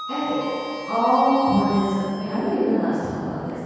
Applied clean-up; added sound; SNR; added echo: none; Sliding door; 13 dB; reverberation time 2.1 s.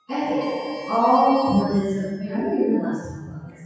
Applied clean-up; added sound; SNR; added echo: classical method WPE with log-MMSE.